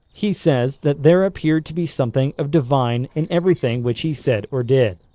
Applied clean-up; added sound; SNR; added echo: neural separator model SepFormer DNS4.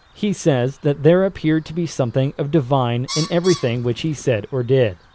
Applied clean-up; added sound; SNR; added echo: none; Bird; 18 dB; none.